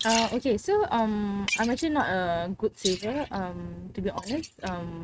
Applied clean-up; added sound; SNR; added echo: neural mask model RNNoise.